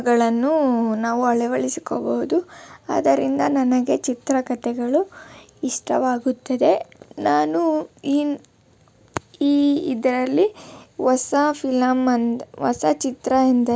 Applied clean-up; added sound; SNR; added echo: none; none; none; none.